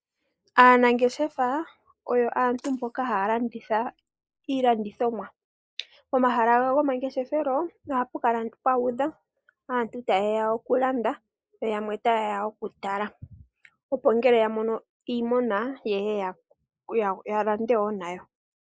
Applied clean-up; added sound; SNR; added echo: neural mask model Resemble Enhance denoiser.